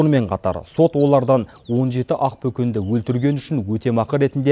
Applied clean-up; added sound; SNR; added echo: none; none; none; none.